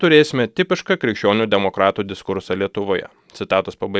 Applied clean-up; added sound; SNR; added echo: none; none; none; none.